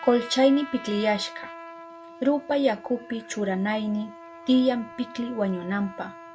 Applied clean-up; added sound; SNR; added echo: none; Trumpet; 17 dB; none.